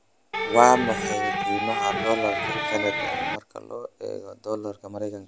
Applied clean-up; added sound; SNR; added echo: none; Electric guitar; 0 dB; none.